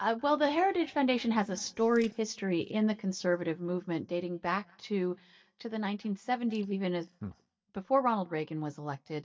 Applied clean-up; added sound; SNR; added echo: neural mask model DeepFilterNet 3.